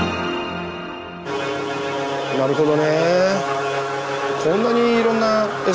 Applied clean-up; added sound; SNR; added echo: none; none; none; none.